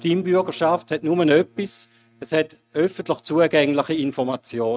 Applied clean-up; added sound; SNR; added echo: neural mask model RNNoise.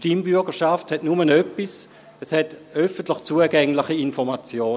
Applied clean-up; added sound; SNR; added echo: none; none; none; none.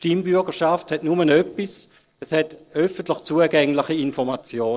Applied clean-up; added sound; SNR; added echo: neural separator model SepFormer DNS4.